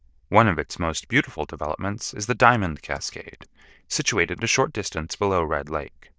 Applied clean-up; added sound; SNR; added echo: neural diffusion model UNIVERSE++.